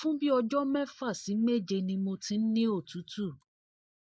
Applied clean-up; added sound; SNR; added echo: neural mask model Resemble Enhance denoiser.